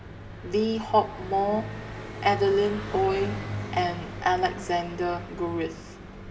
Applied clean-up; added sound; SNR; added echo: none; Car passing by; 9 dB; reverberation time 1.9 s.